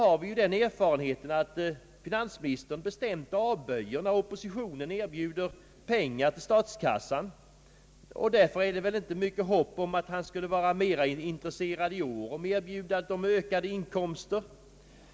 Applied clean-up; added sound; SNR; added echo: none; none; none; none.